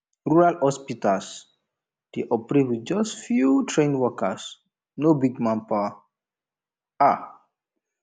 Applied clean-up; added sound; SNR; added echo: none; none; none; none.